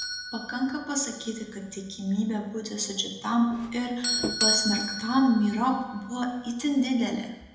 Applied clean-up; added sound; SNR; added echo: none; Doorbell; 6 dB; reverberation time 0.9 s.